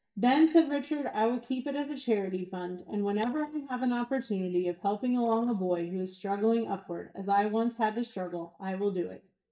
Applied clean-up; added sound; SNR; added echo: neural mask model DeepFilterNet 3.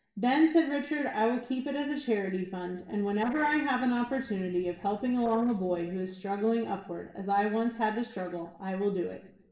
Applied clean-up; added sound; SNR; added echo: neural separator model SepFormer DNS4.